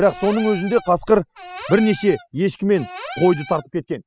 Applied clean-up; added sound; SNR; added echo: classical method spectral subtraction.